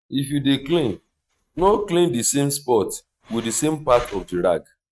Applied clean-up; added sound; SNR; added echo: neural mask model RNNoise.